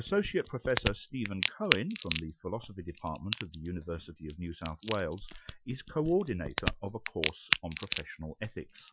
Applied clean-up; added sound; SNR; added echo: classical method Wiener filter.